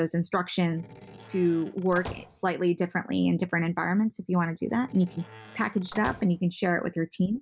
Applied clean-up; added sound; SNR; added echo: none; Slam; 16 dB; none.